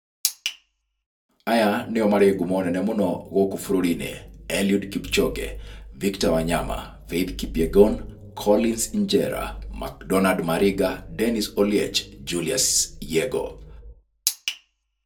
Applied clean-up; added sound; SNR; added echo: none; none; none; reverberation time 0.2 s.